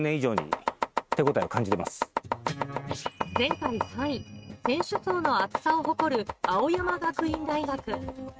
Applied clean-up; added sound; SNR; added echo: neural mask model RNNoise.